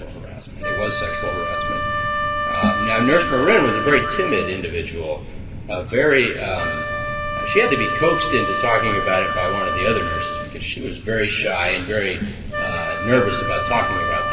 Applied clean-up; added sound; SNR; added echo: none; Wind instrument, woodwind instrument; 4 dB; reverberation time 1.8 s.